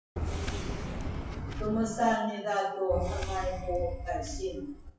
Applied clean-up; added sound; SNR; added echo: classical method WPE with log-MMSE.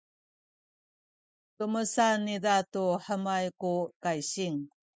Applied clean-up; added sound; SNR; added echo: none; none; none; none.